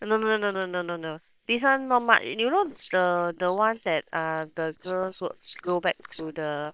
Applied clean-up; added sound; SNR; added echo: neural separator model SepFormer WHAM!.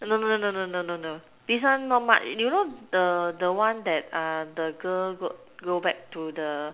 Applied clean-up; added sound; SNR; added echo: none; none; none; none.